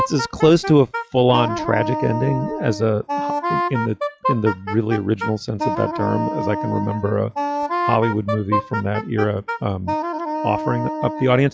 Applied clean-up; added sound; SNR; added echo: classical method log-MMSE.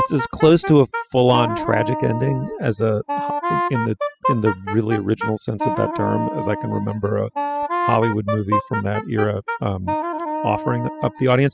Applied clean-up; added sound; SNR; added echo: classical method spectral subtraction.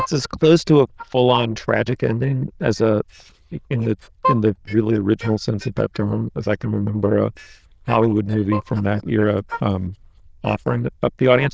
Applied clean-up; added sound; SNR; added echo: neural diffusion model UNIVERSE++.